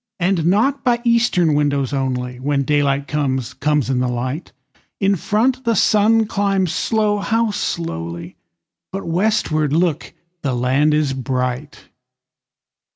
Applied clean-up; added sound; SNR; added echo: none; none; none; none.